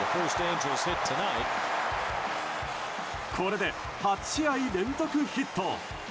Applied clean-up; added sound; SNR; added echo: none; none; none; none.